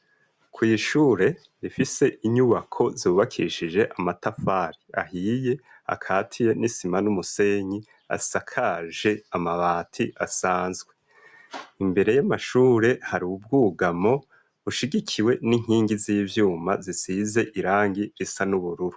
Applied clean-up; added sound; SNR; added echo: none; none; none; none.